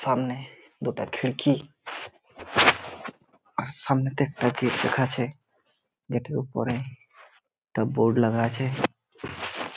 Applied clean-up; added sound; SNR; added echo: none; none; none; none.